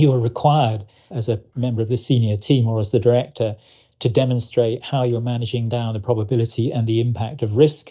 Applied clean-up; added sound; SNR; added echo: neural mask model DeepFilterNet 3.